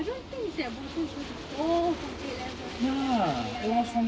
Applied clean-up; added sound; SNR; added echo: none; Aircraft; 11 dB; reverberation time 0.2 s.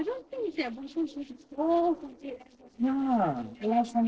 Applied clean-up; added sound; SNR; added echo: neural separator model SepFormer DNS4.